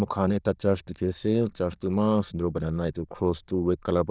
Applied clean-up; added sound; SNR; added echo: neural diffusion model UNIVERSE++.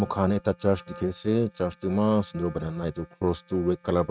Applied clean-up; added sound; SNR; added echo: neural mask model RNNoise.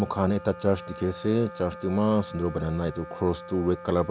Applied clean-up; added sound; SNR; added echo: none; Wind instrument, woodwind instrument; 15 dB; none.